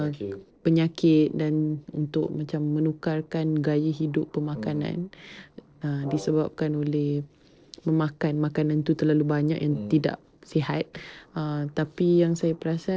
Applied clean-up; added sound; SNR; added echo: neural separator model SepFormer DNS4.